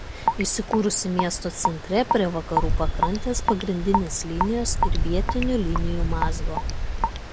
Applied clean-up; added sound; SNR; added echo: none; Raindrop / Drip + Stream; -2 dB; none.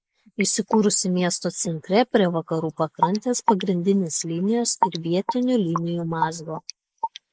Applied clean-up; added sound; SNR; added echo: neural mask model Resemble Enhance denoiser.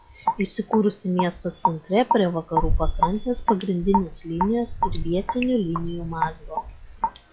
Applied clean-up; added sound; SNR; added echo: classical method log-MMSE.